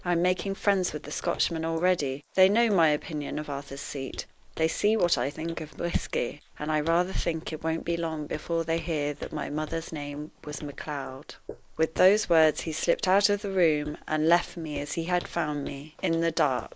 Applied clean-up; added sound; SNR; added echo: neural mask model Resemble Enhance denoiser.